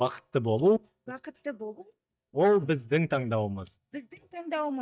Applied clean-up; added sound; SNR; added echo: neural mask model DeepFilterNet 3.